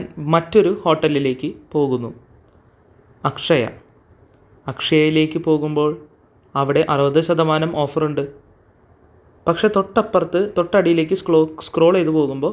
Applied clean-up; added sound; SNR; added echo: none; none; none; none.